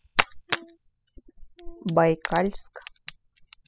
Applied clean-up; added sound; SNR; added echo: classical method spectral subtraction.